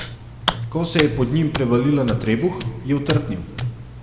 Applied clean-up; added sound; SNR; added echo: none; Hands; 6 dB; reverberation time 1.3 s.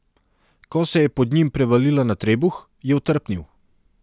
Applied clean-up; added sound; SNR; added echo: none; none; none; none.